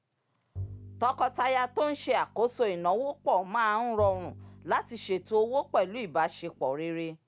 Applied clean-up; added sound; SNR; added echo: none; Bowed string instrument; 17 dB; none.